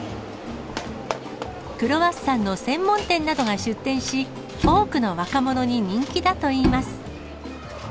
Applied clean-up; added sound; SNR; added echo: none; Bowed string instrument; 4 dB; none.